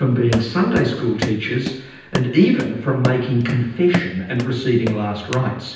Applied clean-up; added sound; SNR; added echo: none; Run; 11 dB; reverberation time 0.9 s.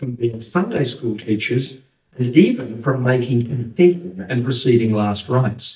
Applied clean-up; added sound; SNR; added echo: neural mask model DeepFilterNet 3.